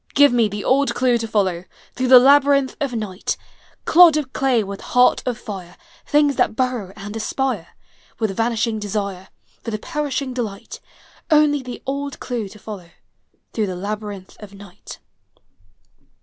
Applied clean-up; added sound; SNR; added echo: none; none; none; none.